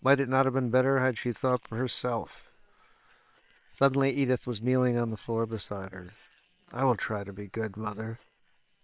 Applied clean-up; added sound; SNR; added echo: neural separator model SepFormer WHAM!.